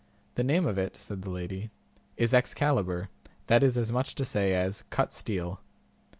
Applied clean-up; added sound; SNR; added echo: none; none; none; none.